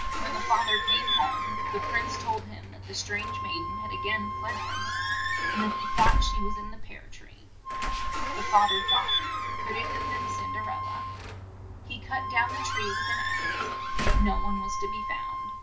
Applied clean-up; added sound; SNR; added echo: none; Wind instrument, woodwind instrument + Squeak / Slam / Alarm / Wood; -4 dB; none.